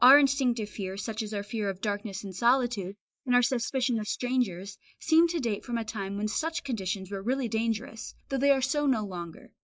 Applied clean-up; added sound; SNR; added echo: neural mask model Resemble Enhance denoiser.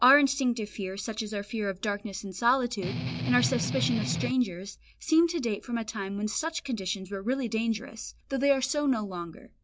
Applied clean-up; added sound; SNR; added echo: none; Strum; 2 dB; none.